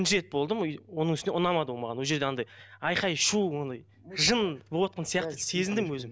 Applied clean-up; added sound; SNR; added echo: none; none; none; none.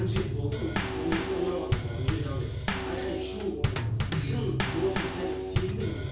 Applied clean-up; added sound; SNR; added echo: none; Bass drum / Snare drum / Drum kit; -4 dB; reverberation time 0.6 s.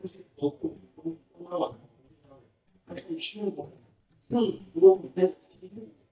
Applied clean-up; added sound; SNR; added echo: neural mask model DeepFilterNet 3.